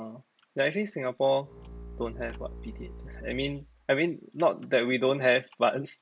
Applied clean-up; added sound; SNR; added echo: none; Bowed string instrument; 15 dB; none.